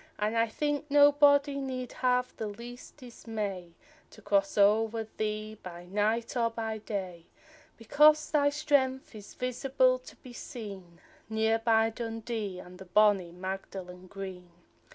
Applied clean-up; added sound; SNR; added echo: none; none; none; none.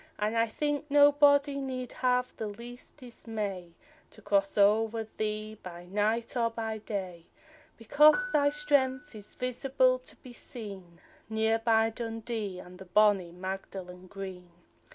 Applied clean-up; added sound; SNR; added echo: none; Piano; 11 dB; none.